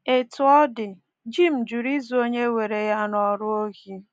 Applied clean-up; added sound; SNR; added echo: none; none; none; none.